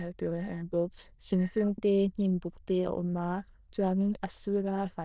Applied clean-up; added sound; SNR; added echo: neural diffusion model UNIVERSE++.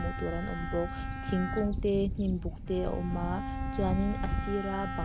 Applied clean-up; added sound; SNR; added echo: none; Bowed string instrument + Wind / Bird; 1 dB; none.